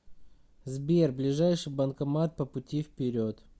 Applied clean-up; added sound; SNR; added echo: none; none; none; none.